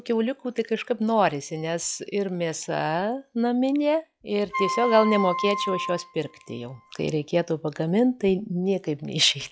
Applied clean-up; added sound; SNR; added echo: classical method log-MMSE.